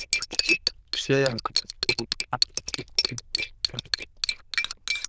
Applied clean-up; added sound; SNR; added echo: neural diffusion model UNIVERSE++.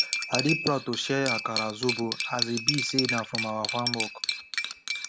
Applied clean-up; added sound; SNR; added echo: none; Cutlery, silverware; 1 dB; none.